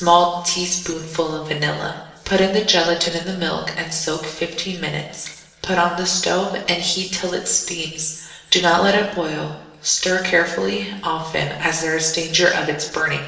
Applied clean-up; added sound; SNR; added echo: none; none; none; reverberation time 0.9 s.